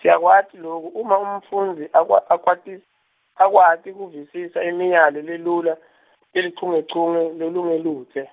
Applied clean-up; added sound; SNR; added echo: none; none; none; none.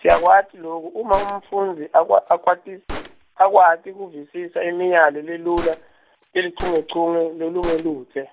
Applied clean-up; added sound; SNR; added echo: none; Gunshot, gunfire; 17 dB; none.